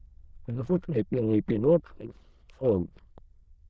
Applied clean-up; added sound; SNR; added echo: neural diffusion model UNIVERSE++.